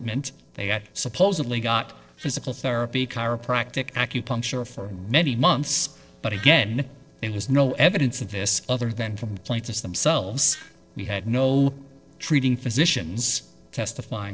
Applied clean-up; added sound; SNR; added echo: neural separator model SepFormer DNS4.